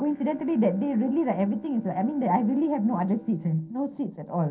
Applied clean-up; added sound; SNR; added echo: neural separator model SepFormer DNS4.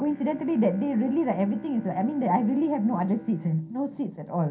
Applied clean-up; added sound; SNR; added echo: none; Bowed string instrument; 17 dB; reverberation time 0.3 s.